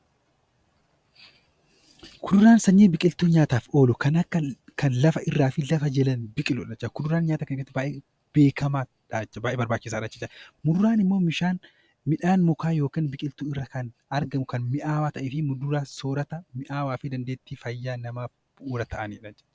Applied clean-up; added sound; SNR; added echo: none; none; none; none.